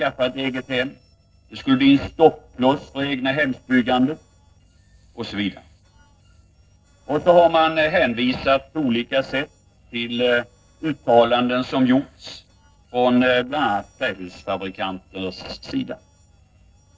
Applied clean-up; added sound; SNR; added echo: neural separator model SepFormer DNS4.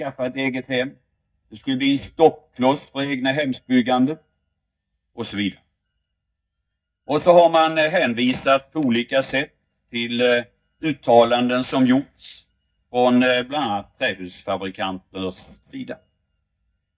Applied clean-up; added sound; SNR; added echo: neural mask model DeepFilterNet 3.